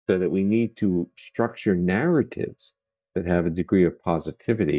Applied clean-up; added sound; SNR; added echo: neural mask model DeepFilterNet 3.